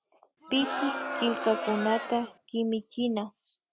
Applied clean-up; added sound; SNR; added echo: none; Crowd; 4 dB; none.